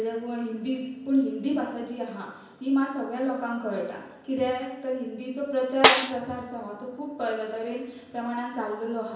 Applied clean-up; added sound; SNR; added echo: none; Snare drum; -5 dB; reverberation time 0.9 s.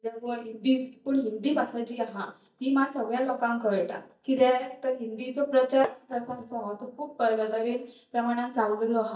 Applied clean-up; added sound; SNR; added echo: neural mask model DeepFilterNet 3.